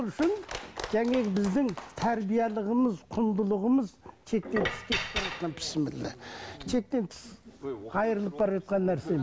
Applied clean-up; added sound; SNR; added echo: none; none; none; none.